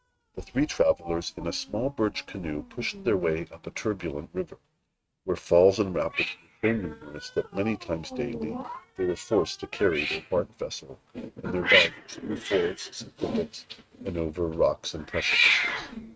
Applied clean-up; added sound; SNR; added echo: neural mask model RNNoise.